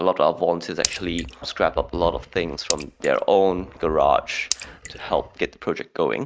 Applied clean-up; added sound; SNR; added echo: neural mask model RNNoise.